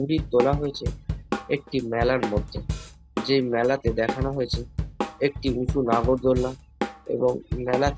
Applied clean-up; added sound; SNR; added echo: none; Drum kit; 5 dB; none.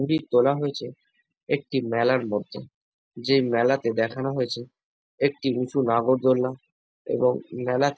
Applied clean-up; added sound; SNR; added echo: none; none; none; none.